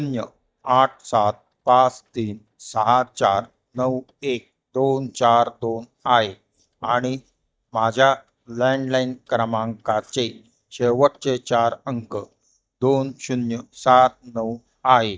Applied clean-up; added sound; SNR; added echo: neural mask model DeepFilterNet 3.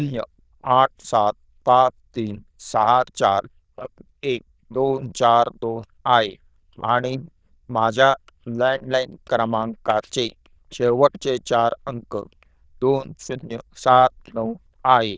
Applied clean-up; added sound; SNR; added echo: neural diffusion model UNIVERSE++.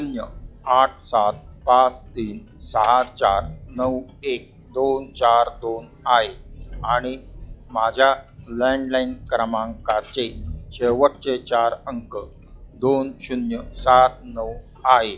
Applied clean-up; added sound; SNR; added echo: classical method log-MMSE.